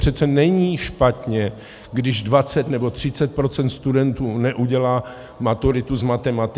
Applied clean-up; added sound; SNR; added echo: none; none; none; none.